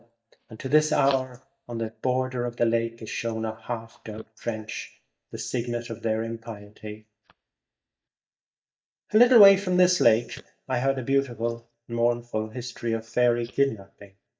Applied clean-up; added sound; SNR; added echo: neural mask model DeepFilterNet 3.